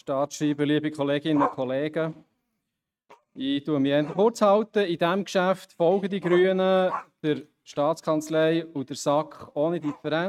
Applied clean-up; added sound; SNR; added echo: neural mask model RNNoise.